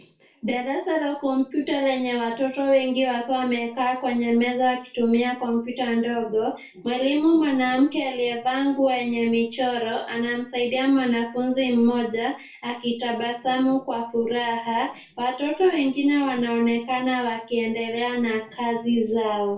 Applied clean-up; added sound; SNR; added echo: none; none; none; reverberation time 0.3 s.